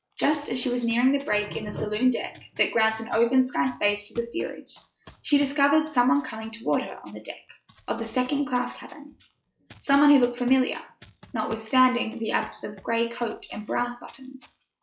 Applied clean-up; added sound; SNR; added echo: classical method log-MMSE.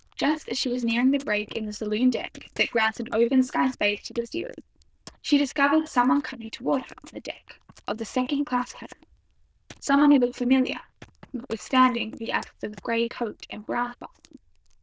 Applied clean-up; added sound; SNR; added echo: neural diffusion model UNIVERSE++.